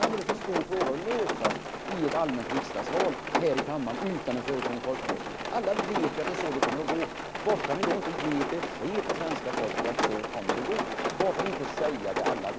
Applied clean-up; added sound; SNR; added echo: none; Rain; 0 dB; none.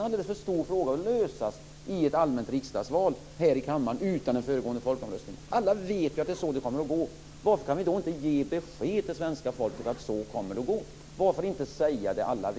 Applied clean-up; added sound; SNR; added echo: none; none; none; none.